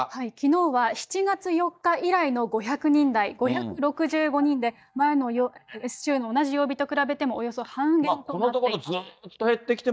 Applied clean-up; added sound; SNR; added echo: neural mask model DeepFilterNet 3.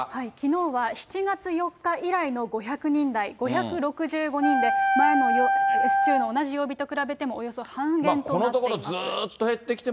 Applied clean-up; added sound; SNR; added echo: none; Wind instrument, woodwind instrument; -2 dB; none.